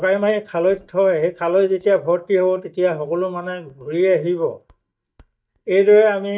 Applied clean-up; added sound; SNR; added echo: neural mask model DeepFilterNet 3.